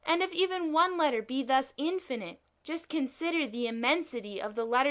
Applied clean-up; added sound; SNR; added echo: none; none; none; none.